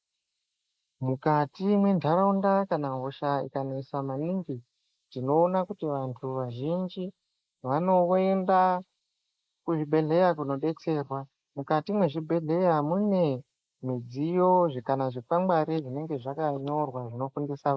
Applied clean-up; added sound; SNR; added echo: neural mask model Resemble Enhance denoiser.